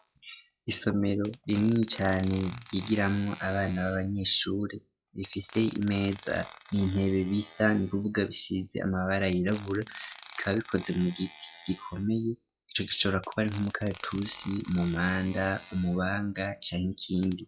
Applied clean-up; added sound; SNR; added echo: classical method log-MMSE.